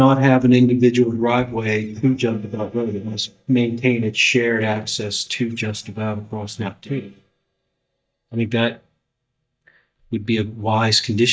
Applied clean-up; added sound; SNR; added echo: neural mask model DeepFilterNet 3.